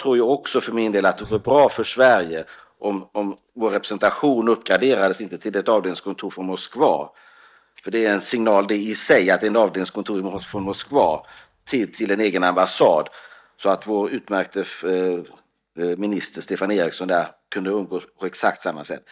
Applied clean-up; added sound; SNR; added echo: neural mask model DeepFilterNet 3.